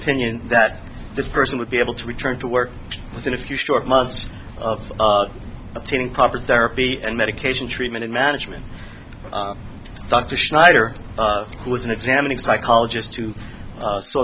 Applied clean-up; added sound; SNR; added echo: none; none; none; none.